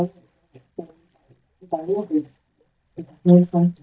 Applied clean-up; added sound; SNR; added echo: neural mask model DeepFilterNet 3.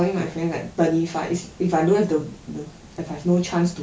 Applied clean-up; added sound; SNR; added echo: none; none; none; none.